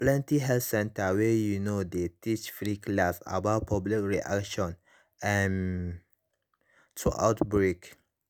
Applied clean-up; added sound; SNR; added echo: none; none; none; none.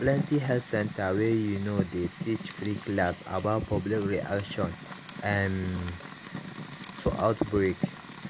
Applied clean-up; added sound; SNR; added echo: none; Fire; 8 dB; none.